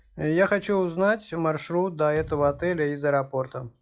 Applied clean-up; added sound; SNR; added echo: classical method log-MMSE.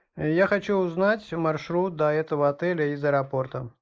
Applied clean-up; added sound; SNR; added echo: neural mask model Resemble Enhance denoiser.